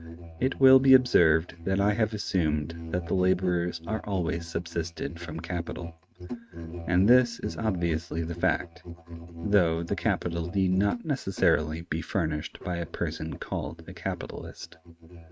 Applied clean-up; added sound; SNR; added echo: neural mask model RNNoise.